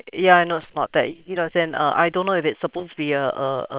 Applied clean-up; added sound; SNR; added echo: neural separator model SepFormer WHAM!.